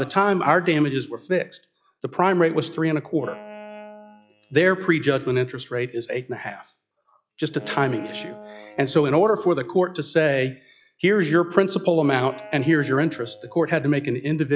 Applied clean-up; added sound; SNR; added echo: classical method log-MMSE.